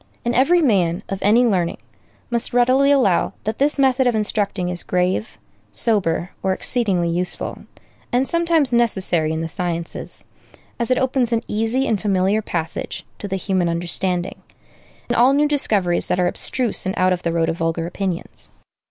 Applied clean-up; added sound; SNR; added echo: none; none; none; none.